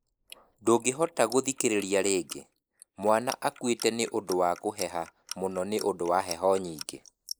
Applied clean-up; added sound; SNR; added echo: neural mask model Resemble Enhance denoiser.